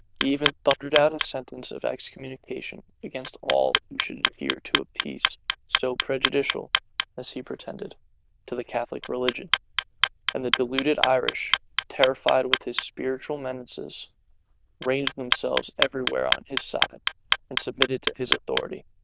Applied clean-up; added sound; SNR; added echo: neural diffusion model UNIVERSE++.